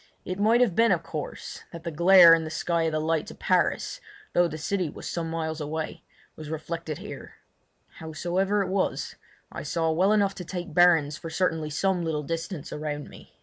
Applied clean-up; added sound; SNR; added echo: none; none; none; none.